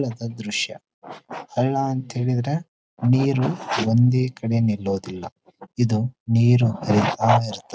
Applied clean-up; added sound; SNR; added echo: none; none; none; none.